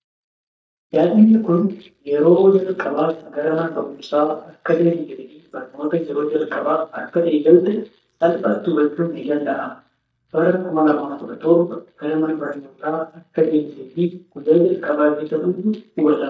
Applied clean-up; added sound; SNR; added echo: neural mask model DeepFilterNet 3.